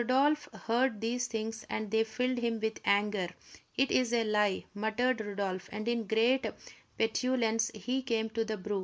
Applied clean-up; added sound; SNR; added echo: neural mask model Resemble Enhance denoiser.